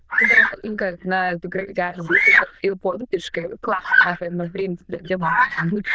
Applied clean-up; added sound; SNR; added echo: neural diffusion model UNIVERSE++.